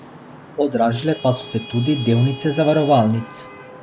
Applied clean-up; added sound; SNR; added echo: none; Traffic noise, roadway noise / Vehicle horn, car horn, honking; 16 dB; none.